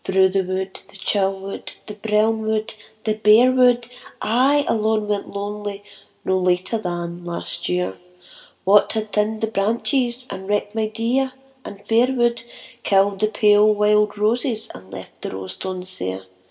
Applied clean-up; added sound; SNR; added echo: none; none; none; none.